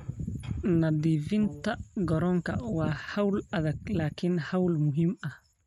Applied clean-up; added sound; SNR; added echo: neural mask model RNNoise.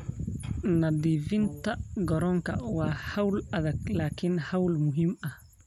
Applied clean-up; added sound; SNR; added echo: none; Brass instrument; 15 dB; none.